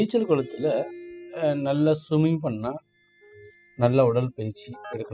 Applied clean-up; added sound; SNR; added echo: classical method spectral subtraction.